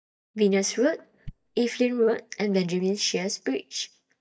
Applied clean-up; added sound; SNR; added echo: neural mask model DeepFilterNet 3.